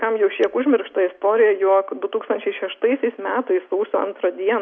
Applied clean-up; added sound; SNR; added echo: none; none; none; none.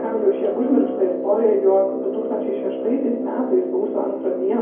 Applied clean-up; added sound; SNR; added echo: none; Brass instrument; 6 dB; reverberation time 0.9 s.